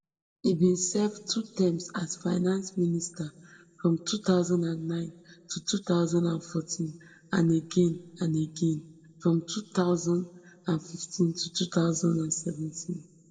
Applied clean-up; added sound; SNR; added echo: none; none; none; reverberation time 1.1 s.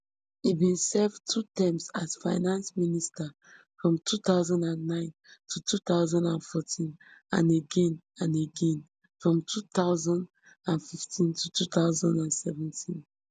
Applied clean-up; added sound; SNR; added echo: none; none; none; none.